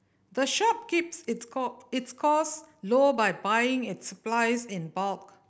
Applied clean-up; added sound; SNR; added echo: none; none; none; none.